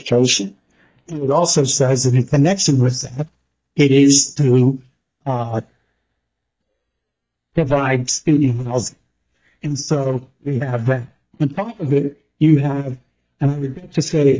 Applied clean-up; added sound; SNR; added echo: neural mask model DeepFilterNet 3.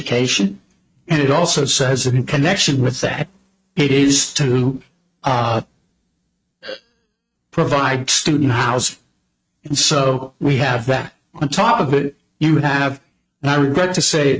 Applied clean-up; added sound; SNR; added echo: neural mask model RNNoise.